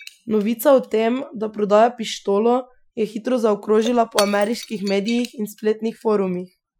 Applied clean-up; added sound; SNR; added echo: classical method Wiener filter.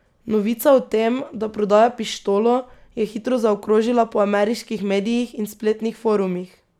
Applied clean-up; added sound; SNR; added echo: none; none; none; none.